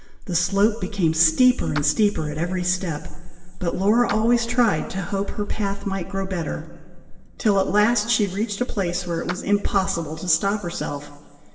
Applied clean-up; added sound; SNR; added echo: none; Clapping; 18 dB; reverberation time 1.7 s.